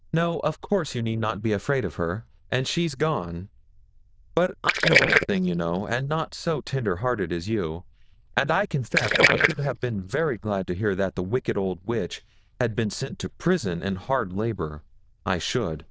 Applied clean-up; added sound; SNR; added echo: neural diffusion model UNIVERSE++.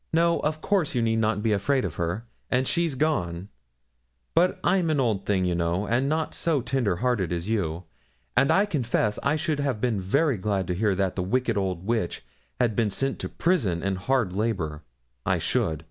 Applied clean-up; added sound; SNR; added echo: none; none; none; none.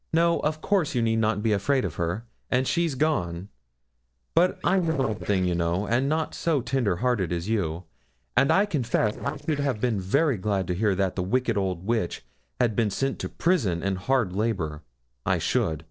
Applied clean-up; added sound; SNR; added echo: neural separator model SepFormer DNS4.